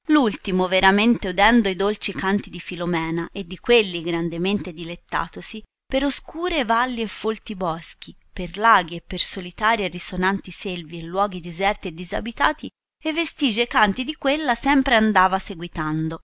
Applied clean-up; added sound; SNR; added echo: none; none; none; none.